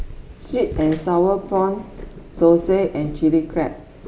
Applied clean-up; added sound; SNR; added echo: none; Purr; 15 dB; none.